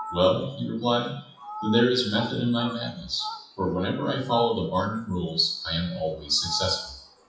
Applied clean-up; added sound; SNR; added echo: classical method WPE with log-MMSE.